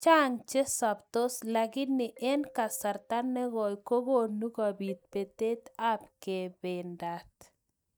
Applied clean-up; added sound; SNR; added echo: neural mask model DeepFilterNet 3.